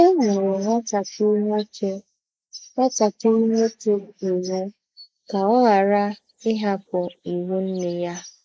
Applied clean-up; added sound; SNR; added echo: neural mask model Resemble Enhance denoiser.